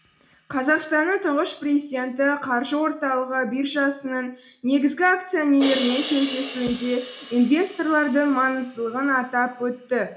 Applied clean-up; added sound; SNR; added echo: none; Crash cymbal; 15 dB; reverberation time 0.4 s.